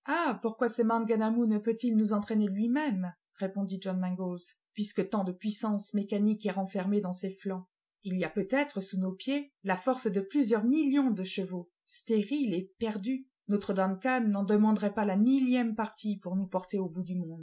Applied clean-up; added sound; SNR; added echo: none; none; none; none.